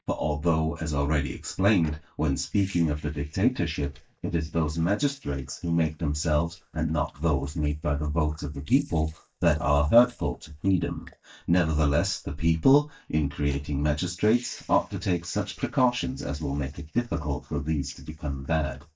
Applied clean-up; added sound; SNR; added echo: neural mask model DeepFilterNet 3.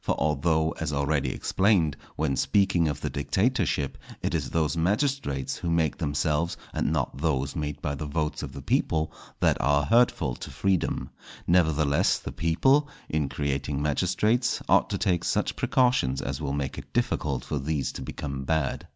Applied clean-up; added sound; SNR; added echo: none; none; none; none.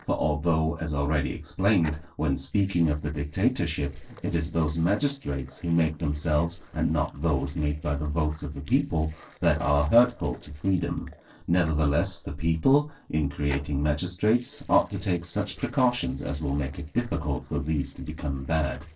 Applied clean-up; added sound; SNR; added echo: neural separator model SepFormer DNS4.